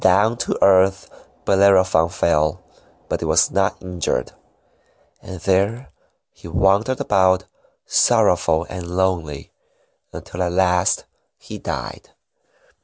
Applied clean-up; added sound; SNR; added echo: none; none; none; none.